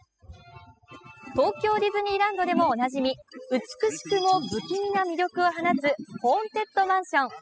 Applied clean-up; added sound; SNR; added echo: classical method spectral subtraction.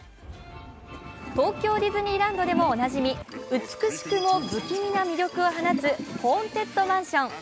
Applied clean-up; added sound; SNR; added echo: none; Toilet flush; 11 dB; none.